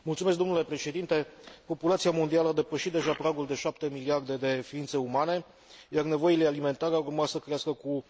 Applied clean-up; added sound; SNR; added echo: none; none; none; none.